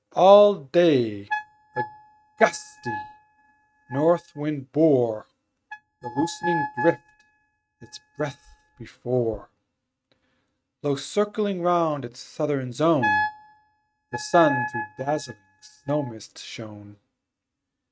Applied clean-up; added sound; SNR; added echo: neural mask model RNNoise.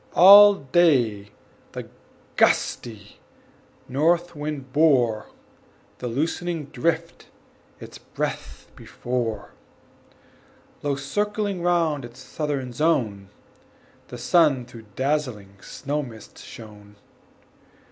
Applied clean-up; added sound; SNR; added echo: none; none; none; none.